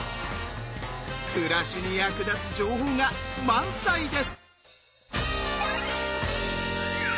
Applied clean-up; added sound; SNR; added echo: none; none; none; none.